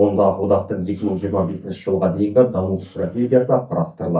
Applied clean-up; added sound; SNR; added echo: neural mask model DeepFilterNet 3.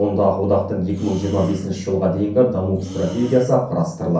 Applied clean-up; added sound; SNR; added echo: none; Breathing; 18 dB; reverberation time 0.6 s.